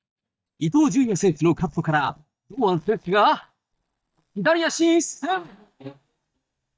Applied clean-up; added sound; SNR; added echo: neural mask model DeepFilterNet 3.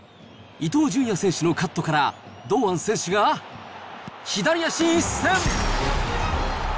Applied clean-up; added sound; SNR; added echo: none; none; none; none.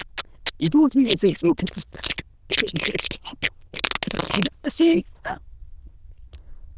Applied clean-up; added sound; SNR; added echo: neural diffusion model UNIVERSE++.